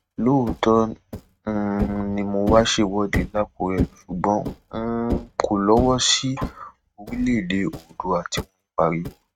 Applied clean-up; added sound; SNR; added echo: neural mask model RNNoise.